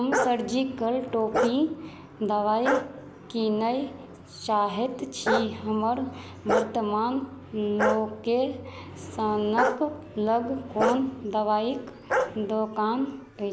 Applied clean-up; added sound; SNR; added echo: none; Bark; 4 dB; none.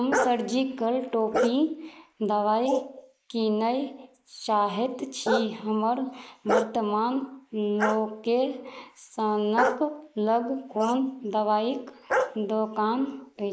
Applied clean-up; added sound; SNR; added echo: neural mask model Resemble Enhance denoiser.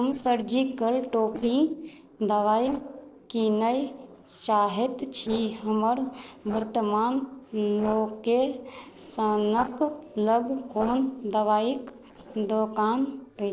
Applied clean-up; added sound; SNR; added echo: neural separator model SepFormer DNS4.